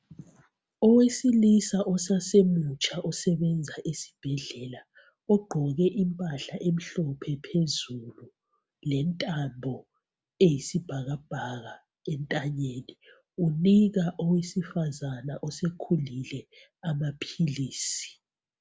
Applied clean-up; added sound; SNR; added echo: none; none; none; none.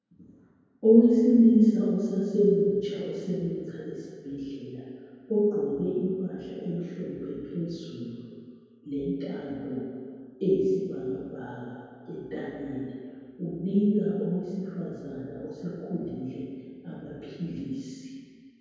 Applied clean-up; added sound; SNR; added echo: none; none; none; reverberation time 2.2 s.